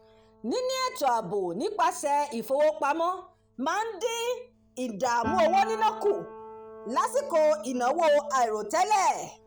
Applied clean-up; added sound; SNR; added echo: none; Piano; 17 dB; none.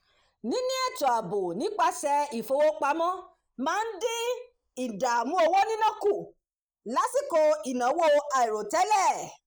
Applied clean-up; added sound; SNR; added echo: neural mask model Resemble Enhance denoiser.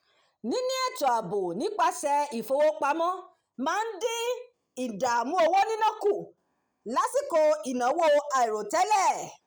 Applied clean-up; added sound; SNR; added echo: none; none; none; none.